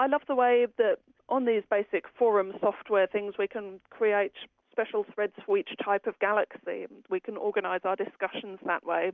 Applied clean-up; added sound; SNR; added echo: none; none; none; none.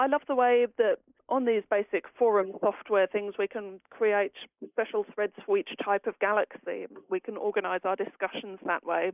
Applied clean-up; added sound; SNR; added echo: neural mask model Resemble Enhance denoiser.